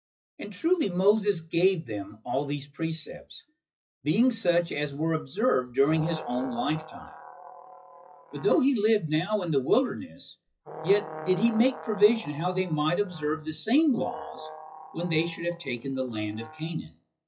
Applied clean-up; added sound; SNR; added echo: classical method WPE with log-MMSE.